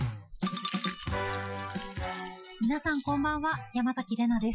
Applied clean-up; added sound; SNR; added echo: classical method Wiener filter.